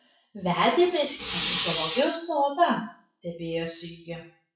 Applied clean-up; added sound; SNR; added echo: classical method WPE with log-MMSE.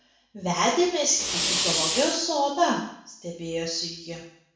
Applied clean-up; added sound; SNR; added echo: none; Fire; 0 dB; reverberation time 0.6 s.